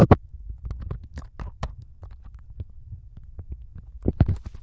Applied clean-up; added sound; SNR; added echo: neural diffusion model UNIVERSE++.